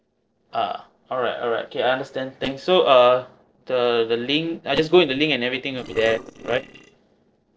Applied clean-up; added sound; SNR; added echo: neural separator model SepFormer DNS4.